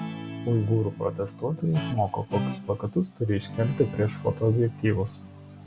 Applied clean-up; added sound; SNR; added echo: none; Guitar; 10 dB; none.